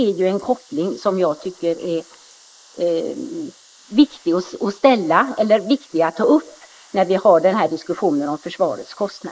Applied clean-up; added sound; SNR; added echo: neural mask model Resemble Enhance denoiser.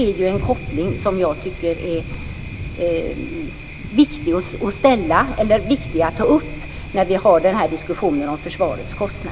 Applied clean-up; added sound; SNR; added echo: none; Thunder; 11 dB; none.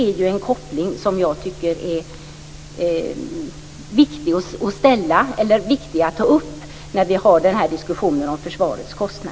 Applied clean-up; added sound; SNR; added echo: none; none; none; none.